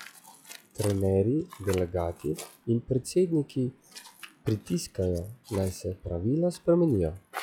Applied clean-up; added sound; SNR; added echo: classical method log-MMSE.